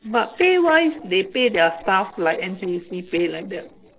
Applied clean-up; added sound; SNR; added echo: neural separator model SepFormer DNS4.